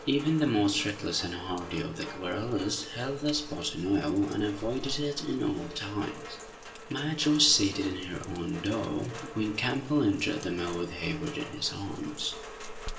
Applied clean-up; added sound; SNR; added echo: none; Rain; 12 dB; reverberation time 0.7 s.